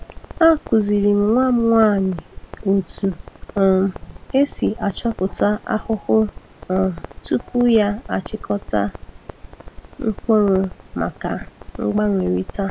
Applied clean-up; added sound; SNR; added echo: none; Crackle; 16 dB; none.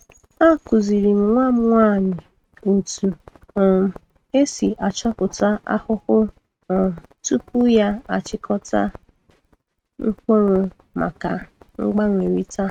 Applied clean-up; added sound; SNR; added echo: neural mask model RNNoise.